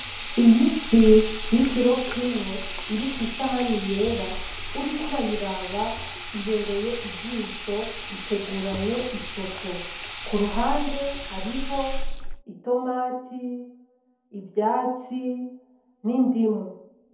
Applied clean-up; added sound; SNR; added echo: none; Sink (filling or washing) / Water tap, faucet; 1 dB; reverberation time 2.1 s.